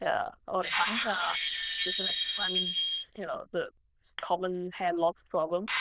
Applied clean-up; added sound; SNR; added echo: neural diffusion model UNIVERSE++.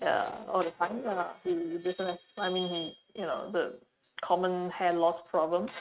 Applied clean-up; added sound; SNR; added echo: neural mask model RNNoise.